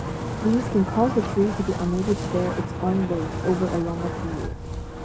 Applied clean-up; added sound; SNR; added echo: none; Wind; 4 dB; reverberation time 0.3 s.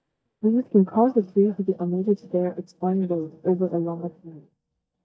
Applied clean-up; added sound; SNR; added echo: neural mask model DeepFilterNet 3.